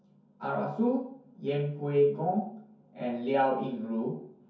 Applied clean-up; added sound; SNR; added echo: none; none; none; reverberation time 0.6 s.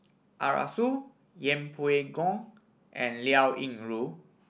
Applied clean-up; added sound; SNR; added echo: none; none; none; none.